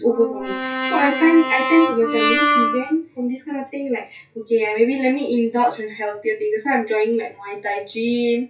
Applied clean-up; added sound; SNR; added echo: classical method WPE with log-MMSE.